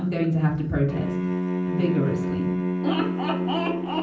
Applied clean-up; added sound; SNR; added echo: none; Bowed string instrument; 1 dB; reverberation time 0.6 s.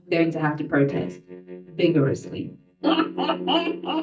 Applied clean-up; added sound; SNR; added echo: neural mask model DeepFilterNet 3.